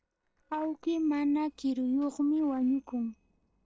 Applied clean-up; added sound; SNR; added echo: neural separator model SepFormer DNS4.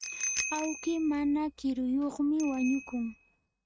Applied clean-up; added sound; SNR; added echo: neural mask model RNNoise.